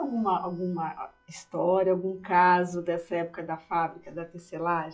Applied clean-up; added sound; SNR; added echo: classical method log-MMSE.